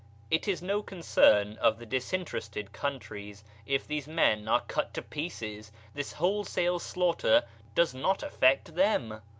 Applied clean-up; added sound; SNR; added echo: none; none; none; none.